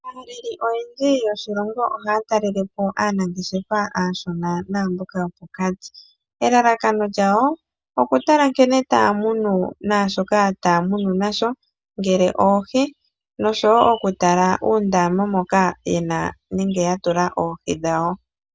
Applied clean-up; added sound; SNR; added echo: none; none; none; none.